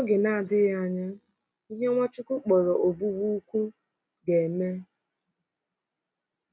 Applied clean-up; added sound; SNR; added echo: none; none; none; none.